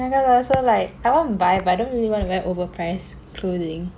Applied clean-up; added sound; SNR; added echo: none; none; none; none.